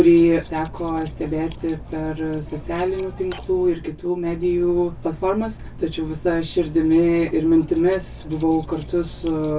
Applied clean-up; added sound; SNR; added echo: none; Cutlery, silverware; 15 dB; reverberation time 0.1 s.